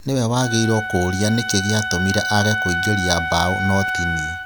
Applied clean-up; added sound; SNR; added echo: none; Wind instrument, woodwind instrument; 4 dB; none.